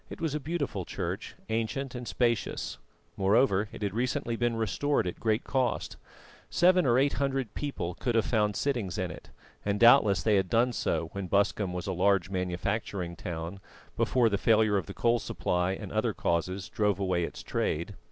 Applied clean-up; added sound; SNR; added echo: none; none; none; none.